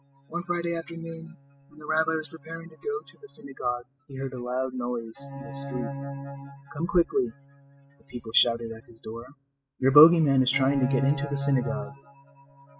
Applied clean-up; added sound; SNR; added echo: classical method spectral subtraction.